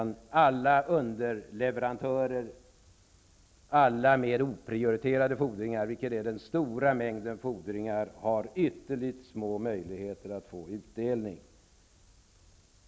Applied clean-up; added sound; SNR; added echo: none; none; none; none.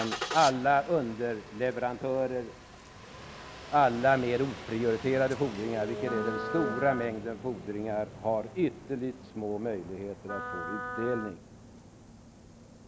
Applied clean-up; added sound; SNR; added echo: none; Wind instrument, woodwind instrument + Engine starting; 10 dB; none.